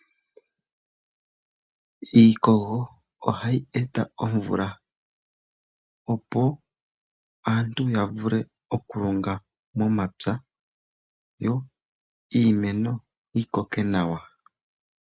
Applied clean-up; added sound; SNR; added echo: none; none; none; none.